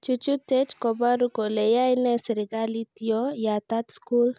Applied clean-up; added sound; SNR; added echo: none; none; none; none.